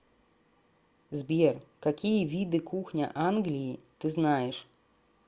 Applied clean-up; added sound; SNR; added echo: none; none; none; none.